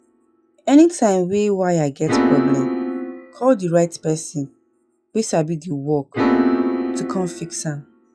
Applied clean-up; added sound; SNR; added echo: classical method log-MMSE.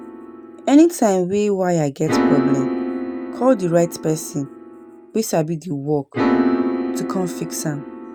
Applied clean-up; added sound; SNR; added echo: none; Piano; 3 dB; none.